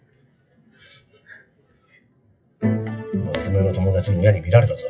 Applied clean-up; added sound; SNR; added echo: classical method WPE with log-MMSE.